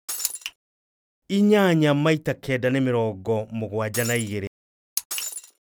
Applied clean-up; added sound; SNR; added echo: none; Shatter; 9 dB; none.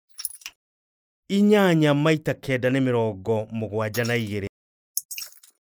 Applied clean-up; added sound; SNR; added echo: neural mask model Resemble Enhance denoiser.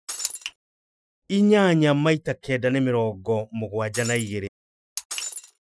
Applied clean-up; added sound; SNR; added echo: classical method Wiener filter.